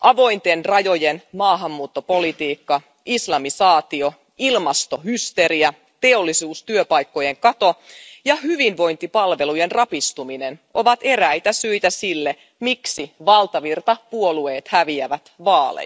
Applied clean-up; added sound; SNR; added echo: none; none; none; none.